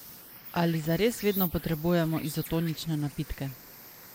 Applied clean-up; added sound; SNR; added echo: neural mask model Resemble Enhance denoiser.